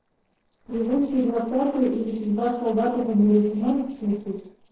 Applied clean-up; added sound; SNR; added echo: neural separator model SepFormer DNS4.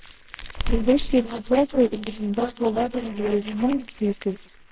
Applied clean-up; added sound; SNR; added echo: neural separator model SepFormer WHAMR!.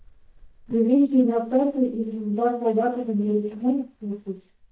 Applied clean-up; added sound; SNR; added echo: neural mask model DeepFilterNet 3.